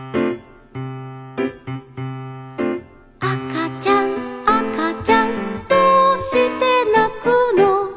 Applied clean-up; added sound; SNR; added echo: none; none; none; none.